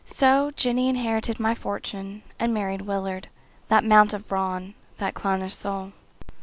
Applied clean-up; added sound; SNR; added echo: none; none; none; none.